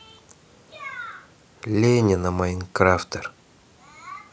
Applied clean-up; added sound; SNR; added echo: none; none; none; none.